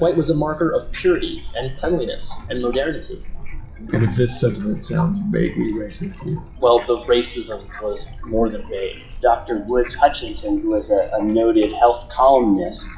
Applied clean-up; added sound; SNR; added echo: classical method WPE with log-MMSE.